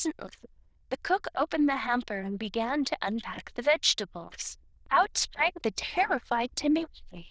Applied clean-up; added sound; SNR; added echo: neural diffusion model UNIVERSE++.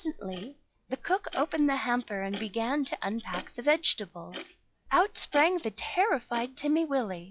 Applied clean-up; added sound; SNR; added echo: classical method log-MMSE.